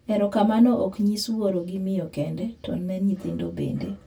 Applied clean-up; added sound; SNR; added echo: none; none; none; reverberation time 0.1 s.